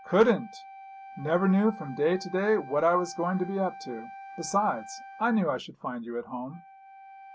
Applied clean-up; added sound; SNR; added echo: none; Wind instrument, woodwind instrument; 17 dB; none.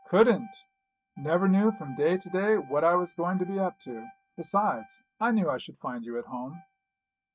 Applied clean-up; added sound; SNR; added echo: neural mask model RNNoise.